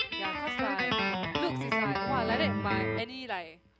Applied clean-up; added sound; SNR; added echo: none; Guitar; -4 dB; none.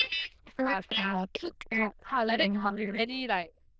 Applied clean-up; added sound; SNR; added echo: neural diffusion model UNIVERSE++.